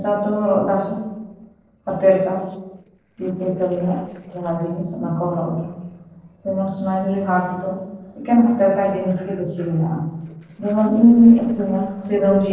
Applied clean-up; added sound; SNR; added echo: neural separator model SepFormer DNS4.